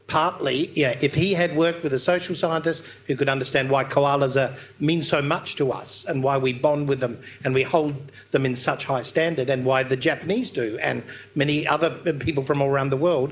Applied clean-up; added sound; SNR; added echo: none; none; none; none.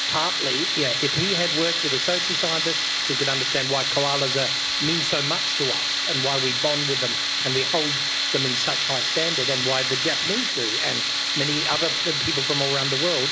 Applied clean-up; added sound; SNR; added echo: none; Tools; -4 dB; none.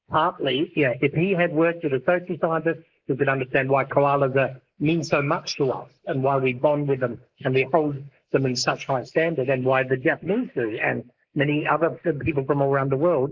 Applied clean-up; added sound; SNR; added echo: neural mask model Resemble Enhance denoiser.